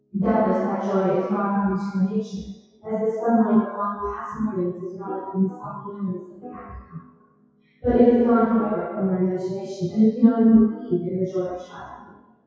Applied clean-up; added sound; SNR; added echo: classical method WPE with log-MMSE.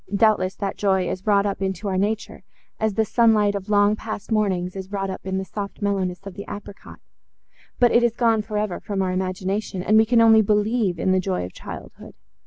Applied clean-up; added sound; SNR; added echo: none; none; none; none.